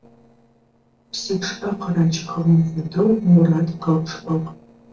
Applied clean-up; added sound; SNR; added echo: neural separator model SepFormer DNS4.